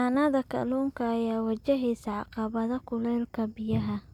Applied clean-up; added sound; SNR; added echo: none; none; none; none.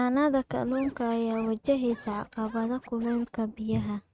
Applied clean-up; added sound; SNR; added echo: neural mask model RNNoise.